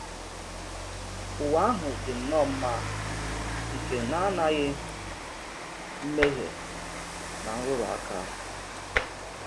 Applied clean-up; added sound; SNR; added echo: none; Rain + Tap; 3 dB; none.